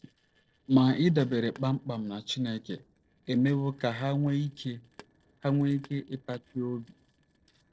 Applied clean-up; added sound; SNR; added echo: neural separator model SepFormer DNS4.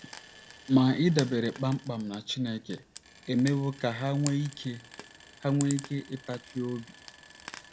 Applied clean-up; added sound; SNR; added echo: none; Frying (food); 16 dB; none.